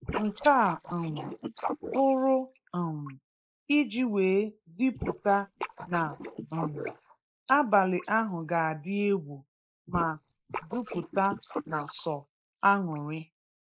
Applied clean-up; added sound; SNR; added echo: neural mask model Resemble Enhance denoiser.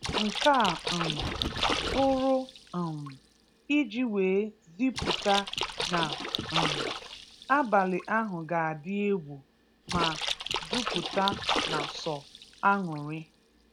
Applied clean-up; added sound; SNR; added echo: none; Wind + Splash, splatter; 4 dB; none.